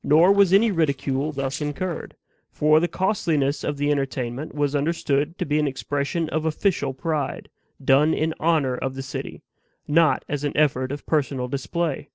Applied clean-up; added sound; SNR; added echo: neural separator model SepFormer DNS4.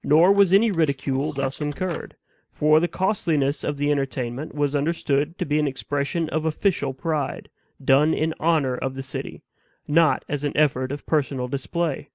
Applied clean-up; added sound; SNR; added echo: neural mask model Resemble Enhance denoiser.